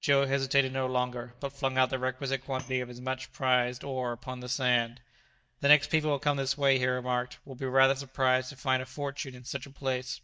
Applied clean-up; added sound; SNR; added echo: neural mask model DeepFilterNet 3.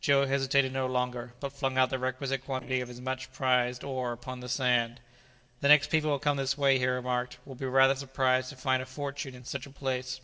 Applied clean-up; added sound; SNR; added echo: neural separator model SepFormer DNS4.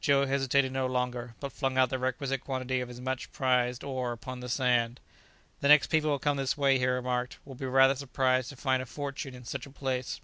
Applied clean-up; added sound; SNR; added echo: none; none; none; none.